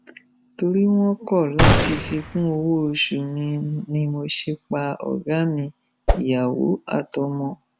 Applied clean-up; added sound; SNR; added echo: none; Gunshot, gunfire + Whoosh, swoosh, swish; -2 dB; none.